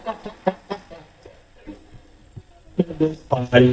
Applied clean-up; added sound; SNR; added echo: neural mask model DeepFilterNet 3.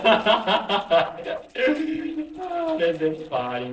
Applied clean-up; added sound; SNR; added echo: neural separator model SepFormer DNS4.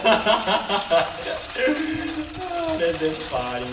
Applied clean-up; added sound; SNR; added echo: none; Engine; 12 dB; reverberation time 1.3 s.